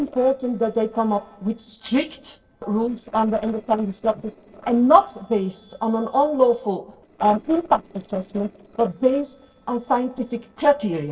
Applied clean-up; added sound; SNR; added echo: neural separator model SepFormer DNS4.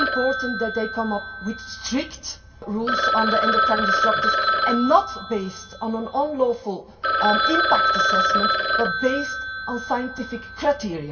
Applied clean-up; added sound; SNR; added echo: none; Telephone; -1 dB; reverberation time 0.2 s.